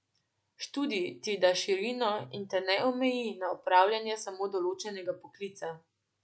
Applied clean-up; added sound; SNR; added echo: none; none; none; none.